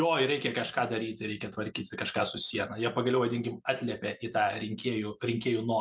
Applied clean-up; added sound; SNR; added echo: none; none; none; none.